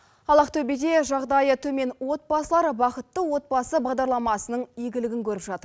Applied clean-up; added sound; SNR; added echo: none; none; none; none.